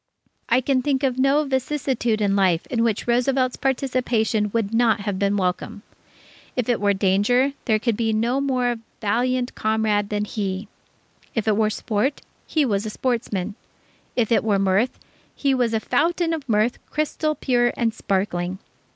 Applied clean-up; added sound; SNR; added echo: none; none; none; none.